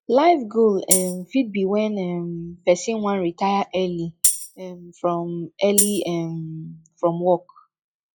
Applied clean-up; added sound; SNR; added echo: classical method log-MMSE.